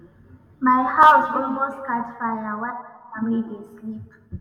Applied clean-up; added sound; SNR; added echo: none; none; none; reverberation time 1.3 s.